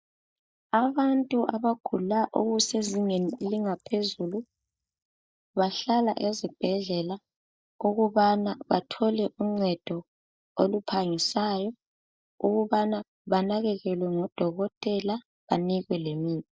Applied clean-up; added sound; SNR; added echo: neural mask model DeepFilterNet 3.